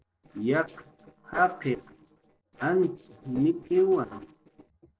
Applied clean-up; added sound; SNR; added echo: neural separator model SepFormer DNS4.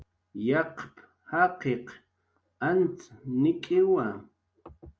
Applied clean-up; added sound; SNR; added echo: none; none; none; none.